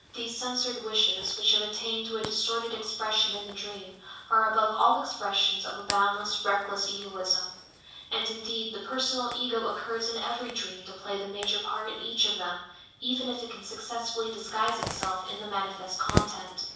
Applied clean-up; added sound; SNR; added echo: none; Zipper (clothing); 12 dB; reverberation time 0.7 s.